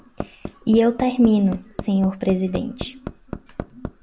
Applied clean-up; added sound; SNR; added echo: none; Hammer; 12 dB; none.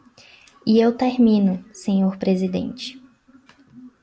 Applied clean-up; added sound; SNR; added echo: none; none; none; none.